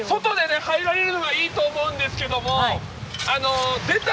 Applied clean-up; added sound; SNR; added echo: none; none; none; none.